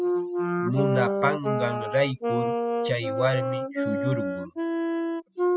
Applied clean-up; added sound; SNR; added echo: classical method spectral subtraction.